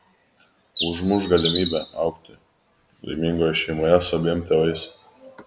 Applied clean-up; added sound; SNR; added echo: none; Bird; 1 dB; none.